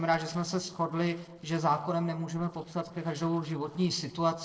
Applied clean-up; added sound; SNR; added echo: neural separator model SepFormer DNS4.